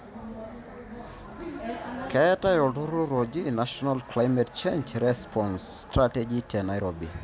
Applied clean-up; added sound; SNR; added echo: none; none; none; none.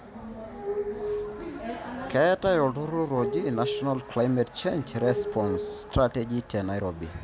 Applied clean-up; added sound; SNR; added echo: none; Glass; 7 dB; none.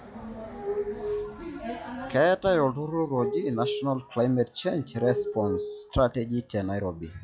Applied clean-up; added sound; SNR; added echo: classical method log-MMSE.